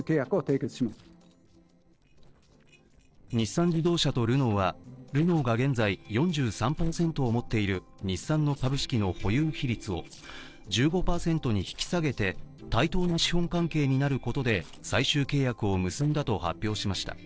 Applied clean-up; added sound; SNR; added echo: neural separator model SepFormer DNS4.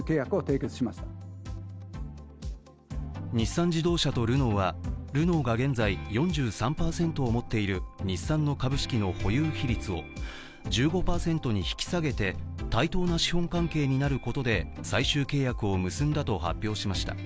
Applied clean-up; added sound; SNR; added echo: none; none; none; none.